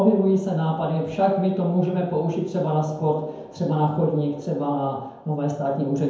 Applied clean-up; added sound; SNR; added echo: none; none; none; reverberation time 0.9 s.